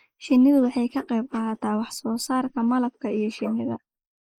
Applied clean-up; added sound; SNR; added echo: neural mask model Resemble Enhance denoiser.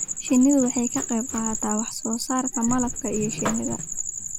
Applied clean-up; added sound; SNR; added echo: none; Zipper (clothing); 13 dB; none.